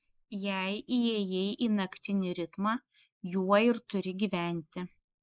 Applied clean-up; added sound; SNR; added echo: neural mask model Resemble Enhance denoiser.